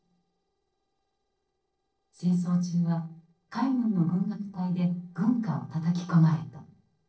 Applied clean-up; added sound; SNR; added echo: neural separator model SepFormer DNS4.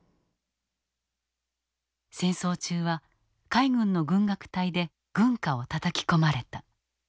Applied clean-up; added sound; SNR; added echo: none; none; none; none.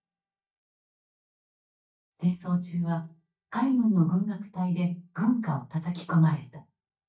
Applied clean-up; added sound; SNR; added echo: neural mask model DeepFilterNet 3.